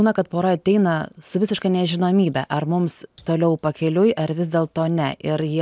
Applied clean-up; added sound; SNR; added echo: none; none; none; none.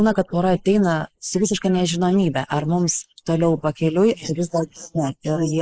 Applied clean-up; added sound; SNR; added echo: neural mask model Resemble Enhance denoiser.